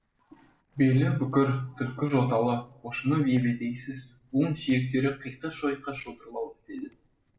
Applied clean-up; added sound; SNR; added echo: neural separator model SepFormer DNS4.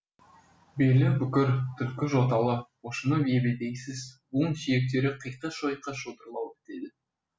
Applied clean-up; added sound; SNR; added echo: none; none; none; none.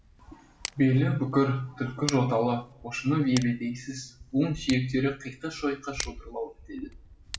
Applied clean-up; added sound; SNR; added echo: none; Tick; 15 dB; reverberation time 0.4 s.